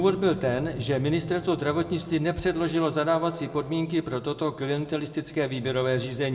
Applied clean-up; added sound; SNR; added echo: none; Squeak; 17 dB; reverberation time 0.7 s.